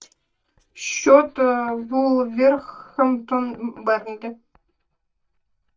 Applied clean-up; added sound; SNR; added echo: neural mask model DeepFilterNet 3.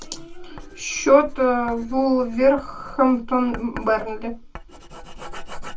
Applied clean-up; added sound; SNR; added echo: none; Writing; 13 dB; reverberation time 0.2 s.